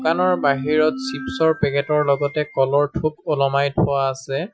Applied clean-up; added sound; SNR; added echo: classical method Wiener filter.